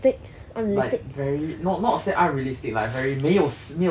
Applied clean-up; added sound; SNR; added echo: none; none; none; none.